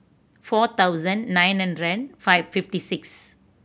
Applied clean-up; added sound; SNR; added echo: none; none; none; none.